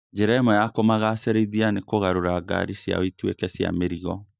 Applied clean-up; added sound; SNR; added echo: neural mask model DeepFilterNet 3.